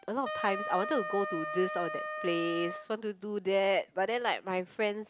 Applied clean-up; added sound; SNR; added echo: none; Wind instrument, woodwind instrument; 8 dB; none.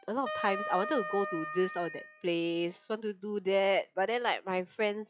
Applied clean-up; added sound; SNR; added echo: classical method log-MMSE.